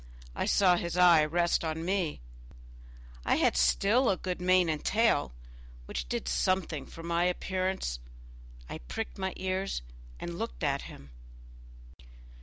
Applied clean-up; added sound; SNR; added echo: none; none; none; none.